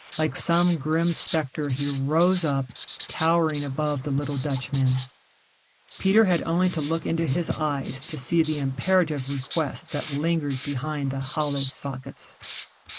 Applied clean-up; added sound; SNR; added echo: neural mask model Resemble Enhance denoiser.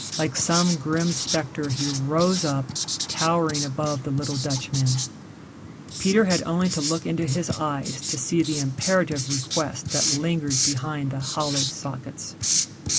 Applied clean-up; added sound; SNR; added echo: none; Writing; 4 dB; none.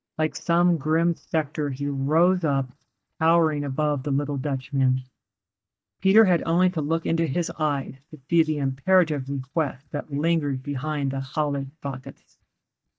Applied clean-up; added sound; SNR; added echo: neural mask model DeepFilterNet 3.